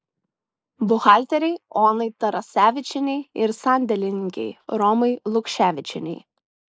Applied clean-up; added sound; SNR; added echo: neural mask model Resemble Enhance denoiser.